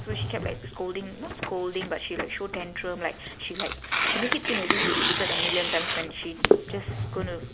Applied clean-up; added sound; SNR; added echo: none; Tearing; -3 dB; none.